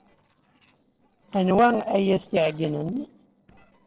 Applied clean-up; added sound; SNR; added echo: neural separator model SepFormer DNS4.